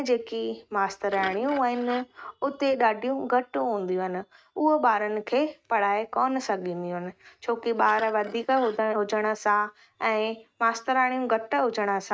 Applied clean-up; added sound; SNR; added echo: neural mask model RNNoise.